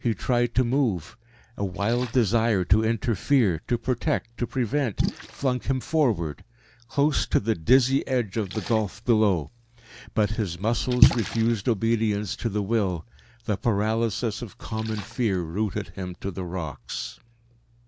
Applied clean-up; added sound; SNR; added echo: none; Splash, splatter; 10 dB; none.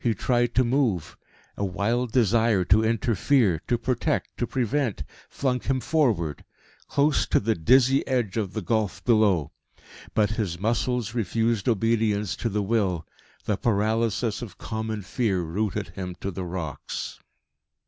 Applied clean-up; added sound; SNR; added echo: none; none; none; none.